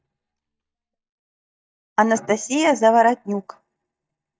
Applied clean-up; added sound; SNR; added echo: neural mask model DeepFilterNet 3.